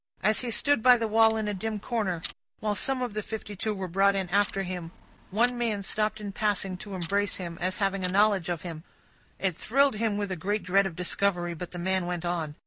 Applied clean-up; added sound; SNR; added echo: none; Clock; 15 dB; none.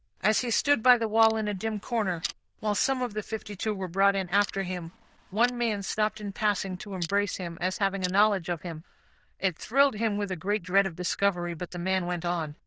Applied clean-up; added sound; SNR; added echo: neural diffusion model UNIVERSE++.